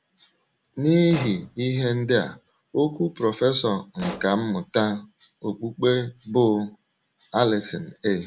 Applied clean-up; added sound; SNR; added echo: none; Explosion; 15 dB; none.